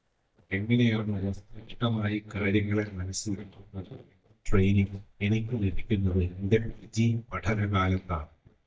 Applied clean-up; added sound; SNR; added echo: neural mask model DeepFilterNet 3.